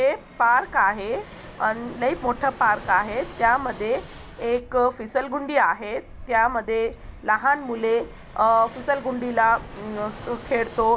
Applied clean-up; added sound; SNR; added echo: none; Fixed-wing aircraft, airplane; 17 dB; none.